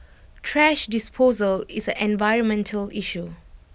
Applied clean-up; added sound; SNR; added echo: none; none; none; none.